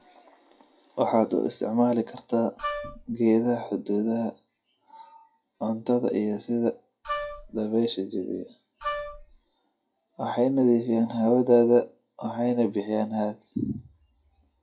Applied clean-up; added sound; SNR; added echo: classical method WPE with log-MMSE.